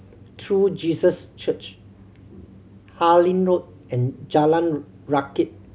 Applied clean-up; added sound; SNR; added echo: none; none; none; none.